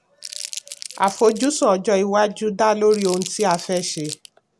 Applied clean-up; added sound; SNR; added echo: none; Crumpling, crinkling; 14 dB; none.